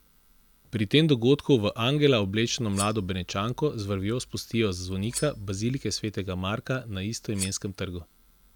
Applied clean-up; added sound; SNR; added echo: none; Cutlery, silverware; 15 dB; none.